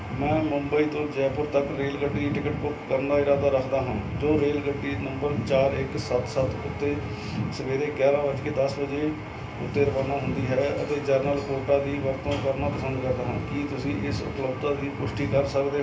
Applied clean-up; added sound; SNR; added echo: none; Telephone; 17 dB; reverberation time 0.3 s.